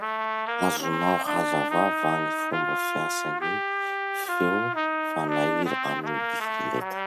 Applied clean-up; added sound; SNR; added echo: none; Trumpet; -3 dB; none.